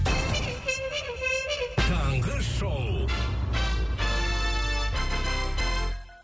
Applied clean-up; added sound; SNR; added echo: none; none; none; none.